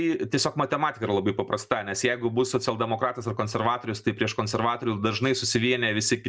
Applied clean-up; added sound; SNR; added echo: none; none; none; none.